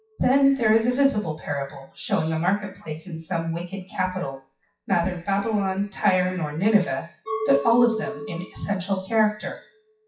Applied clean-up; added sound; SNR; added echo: classical method WPE with log-MMSE.